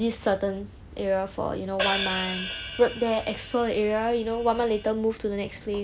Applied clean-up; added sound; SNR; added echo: none; Hi-hat; 7 dB; none.